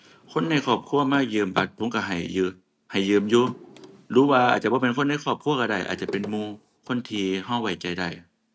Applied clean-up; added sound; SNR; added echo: none; Drawer open or close; 17 dB; none.